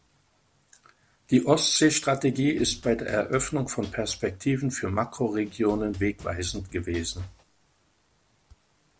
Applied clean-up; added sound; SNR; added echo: none; Drum kit; 18 dB; none.